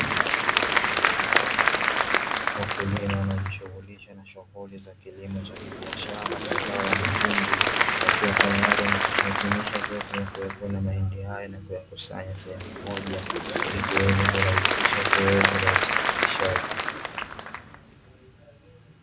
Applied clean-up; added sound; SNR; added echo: none; Applause / Crowd; -5 dB; none.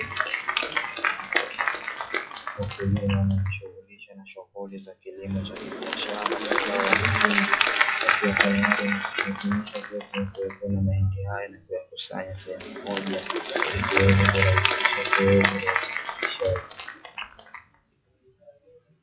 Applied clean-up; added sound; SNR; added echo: classical method log-MMSE.